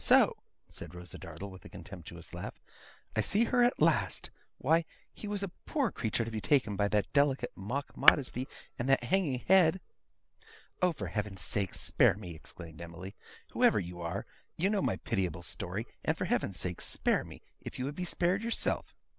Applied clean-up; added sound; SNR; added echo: none; Tap / Hammer; 0 dB; none.